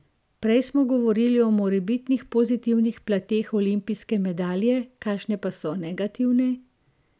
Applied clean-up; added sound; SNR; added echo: none; none; none; none.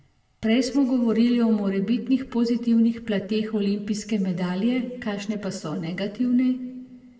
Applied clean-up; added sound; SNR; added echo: none; none; none; reverberation time 1.3 s.